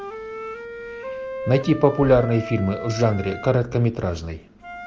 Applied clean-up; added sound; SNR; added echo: none; Wind instrument, woodwind instrument; 12 dB; none.